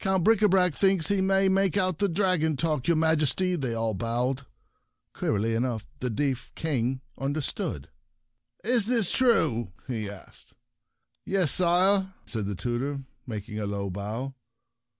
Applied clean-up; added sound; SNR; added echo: none; none; none; none.